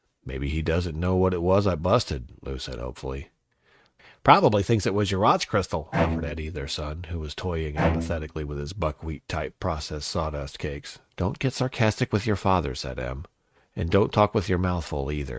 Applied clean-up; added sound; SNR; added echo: neural mask model RNNoise.